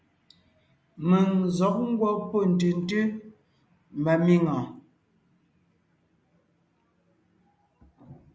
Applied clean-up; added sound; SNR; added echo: none; none; none; none.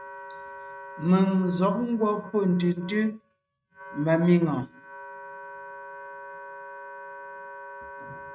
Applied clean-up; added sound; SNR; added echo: neural mask model RNNoise.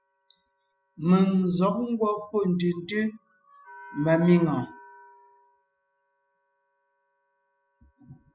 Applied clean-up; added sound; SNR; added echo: classical method spectral subtraction.